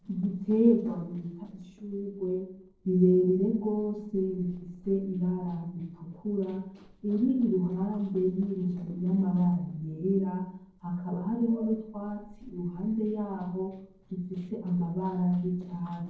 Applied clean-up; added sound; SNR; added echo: neural separator model SepFormer DNS4.